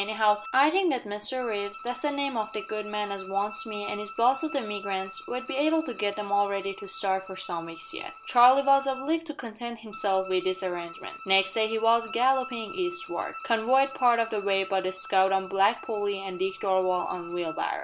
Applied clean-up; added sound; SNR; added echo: none; Bowed string instrument; 16 dB; none.